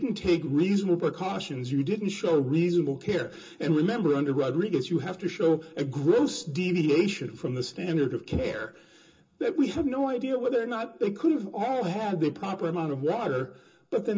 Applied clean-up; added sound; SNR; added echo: none; none; none; reverberation time 0.2 s.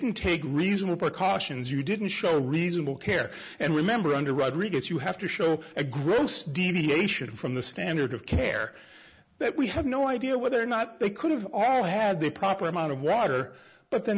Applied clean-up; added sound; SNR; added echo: none; none; none; none.